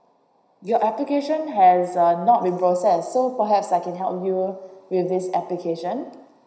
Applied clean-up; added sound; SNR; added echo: none; none; none; reverberation time 0.9 s.